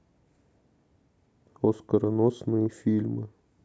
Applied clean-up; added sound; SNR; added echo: none; none; none; none.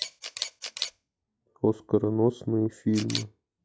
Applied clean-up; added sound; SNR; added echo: classical method log-MMSE.